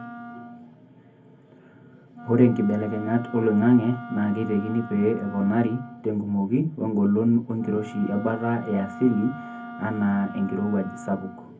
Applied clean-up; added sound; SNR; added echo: none; Wind instrument, woodwind instrument; 15 dB; reverberation time 0.3 s.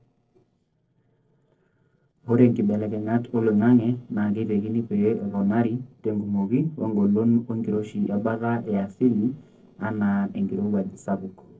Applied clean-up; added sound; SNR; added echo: neural separator model SepFormer DNS4.